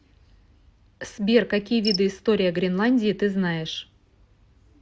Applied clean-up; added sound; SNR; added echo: none; Cricket; 14 dB; none.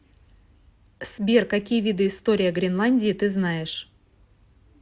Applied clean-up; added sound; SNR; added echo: none; none; none; none.